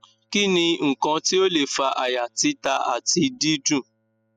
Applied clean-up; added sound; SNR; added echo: classical method spectral subtraction.